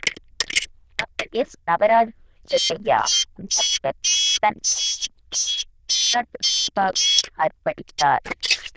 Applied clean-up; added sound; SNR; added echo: neural diffusion model UNIVERSE++.